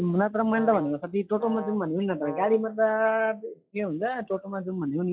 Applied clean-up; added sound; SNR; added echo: classical method log-MMSE.